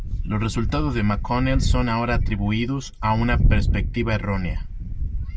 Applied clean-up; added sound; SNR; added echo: none; Wind; -1 dB; none.